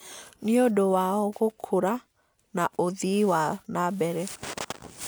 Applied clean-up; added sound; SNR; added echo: none; none; none; none.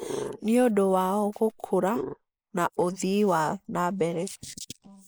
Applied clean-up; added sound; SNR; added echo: neural mask model Resemble Enhance denoiser.